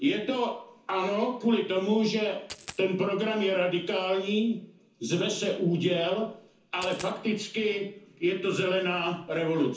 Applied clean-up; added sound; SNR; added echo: none; Coin (dropping); 15 dB; reverberation time 0.9 s.